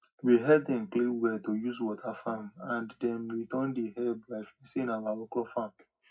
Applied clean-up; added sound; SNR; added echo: none; none; none; reverberation time 0.4 s.